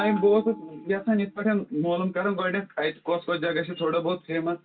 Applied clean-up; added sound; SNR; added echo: none; Bell; 17 dB; reverberation time 0.2 s.